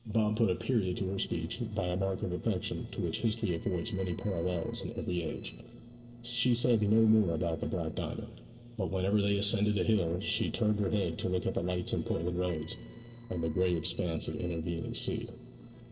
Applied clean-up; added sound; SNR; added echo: neural separator model SepFormer DNS4.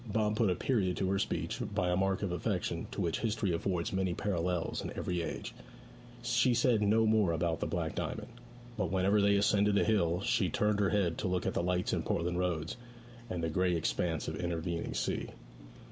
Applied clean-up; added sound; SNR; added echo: none; none; none; none.